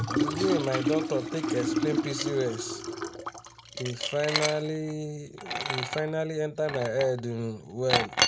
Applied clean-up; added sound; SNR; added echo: none; Liquid; 1 dB; none.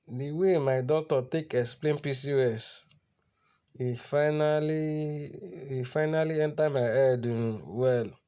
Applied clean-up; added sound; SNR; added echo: none; none; none; none.